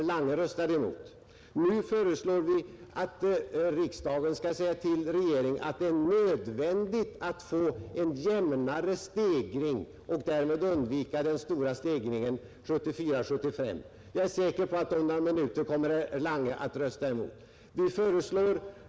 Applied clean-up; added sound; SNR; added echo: none; none; none; none.